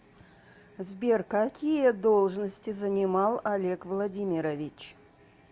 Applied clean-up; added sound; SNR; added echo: none; none; none; none.